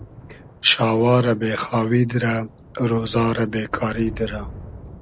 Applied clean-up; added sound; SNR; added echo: none; Thunder / Rain; 17 dB; none.